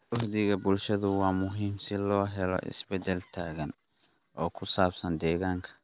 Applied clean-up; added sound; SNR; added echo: none; none; none; none.